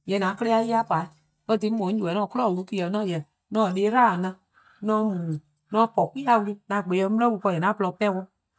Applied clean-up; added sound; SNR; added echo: neural mask model DeepFilterNet 3.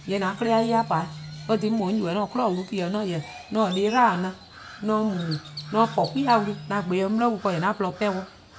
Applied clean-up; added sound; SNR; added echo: none; Crow; 16 dB; none.